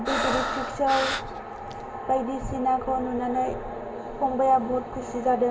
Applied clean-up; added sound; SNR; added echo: none; Breathing; 4 dB; reverberation time 0.2 s.